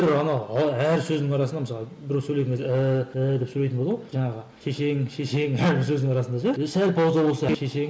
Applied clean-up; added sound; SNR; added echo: none; none; none; none.